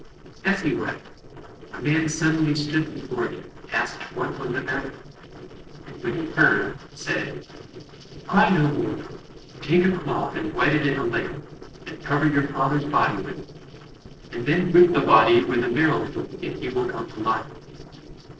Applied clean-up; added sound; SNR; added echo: neural separator model SepFormer DNS4.